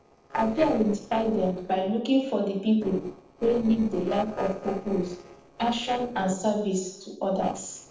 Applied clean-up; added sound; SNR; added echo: neural separator model SepFormer DNS4.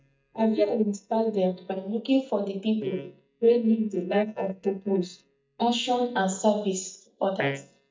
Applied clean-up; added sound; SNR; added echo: neural mask model DeepFilterNet 3.